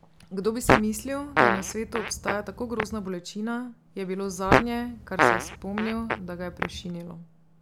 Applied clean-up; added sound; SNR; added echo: none; Fart; -3 dB; none.